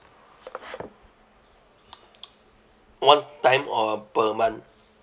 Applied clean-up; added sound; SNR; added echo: none; none; none; none.